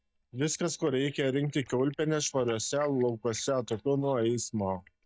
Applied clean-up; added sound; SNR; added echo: neural mask model DeepFilterNet 3.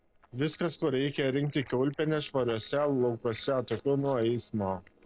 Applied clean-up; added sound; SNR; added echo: neural separator model SepFormer DNS4.